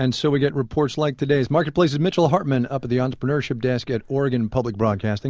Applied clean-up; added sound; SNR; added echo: none; none; none; none.